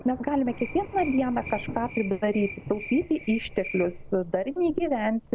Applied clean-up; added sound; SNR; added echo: none; Cricket + Thunder / Rain; 13 dB; none.